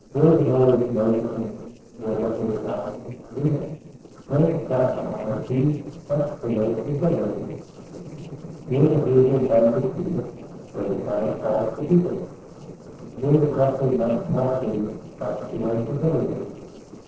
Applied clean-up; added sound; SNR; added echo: neural separator model SepFormer DNS4.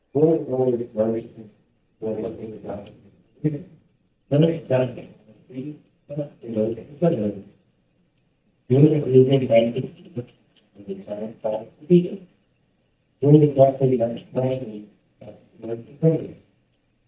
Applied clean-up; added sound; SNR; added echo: neural mask model DeepFilterNet 3.